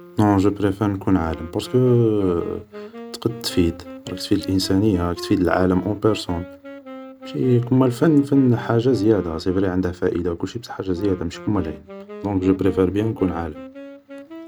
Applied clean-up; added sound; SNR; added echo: none; Wind instrument, woodwind instrument; 17 dB; none.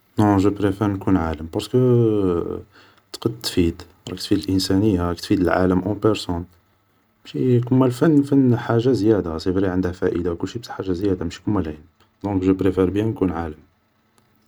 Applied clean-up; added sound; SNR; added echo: none; none; none; none.